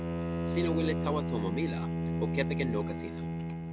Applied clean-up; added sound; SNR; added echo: none; Bowed string instrument; -3 dB; none.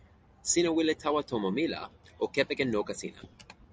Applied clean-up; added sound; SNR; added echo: none; none; none; none.